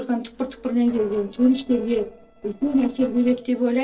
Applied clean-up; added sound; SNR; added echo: neural separator model SepFormer DNS4.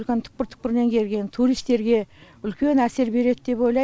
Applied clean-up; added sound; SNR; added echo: none; none; none; none.